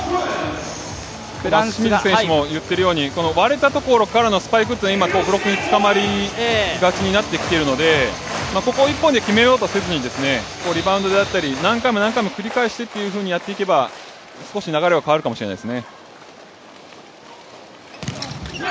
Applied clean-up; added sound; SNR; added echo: none; none; none; none.